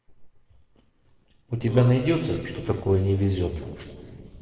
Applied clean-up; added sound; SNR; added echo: neural separator model SepFormer DNS4.